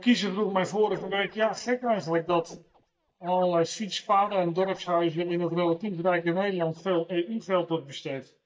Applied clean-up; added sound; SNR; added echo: neural mask model DeepFilterNet 3.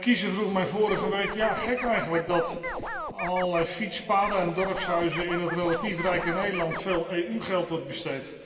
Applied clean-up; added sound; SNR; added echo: none; Scratching (performance technique); 7 dB; reverberation time 2.2 s.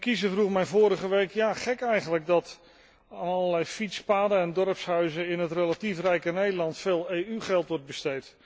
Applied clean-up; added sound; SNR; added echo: none; none; none; none.